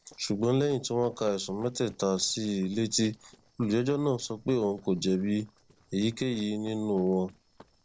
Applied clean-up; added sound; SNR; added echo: neural separator model SepFormer DNS4.